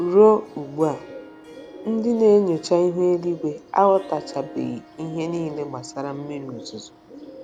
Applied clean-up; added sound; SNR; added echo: none; Bird + Harp; 18 dB; none.